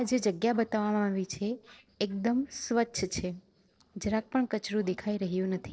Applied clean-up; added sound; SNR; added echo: neural separator model SepFormer DNS4.